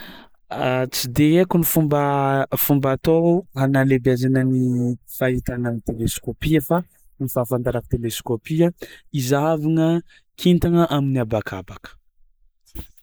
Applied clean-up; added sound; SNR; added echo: neural mask model Resemble Enhance denoiser.